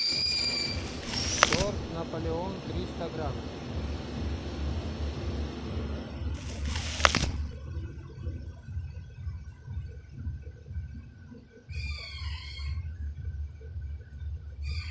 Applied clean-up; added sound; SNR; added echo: none; Chewing, mastication; -3 dB; none.